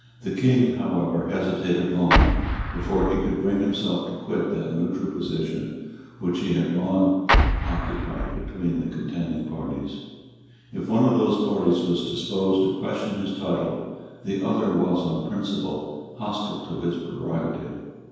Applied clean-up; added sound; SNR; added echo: none; Explosion; -1 dB; reverberation time 1.2 s.